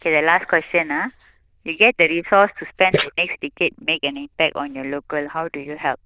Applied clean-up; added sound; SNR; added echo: neural diffusion model UNIVERSE++.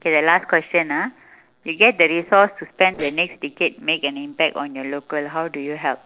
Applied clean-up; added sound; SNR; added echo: neural separator model SepFormer DNS4.